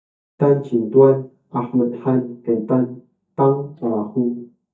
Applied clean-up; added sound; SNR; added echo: neural mask model DeepFilterNet 3.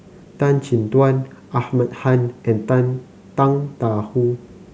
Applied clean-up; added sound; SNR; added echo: none; none; none; none.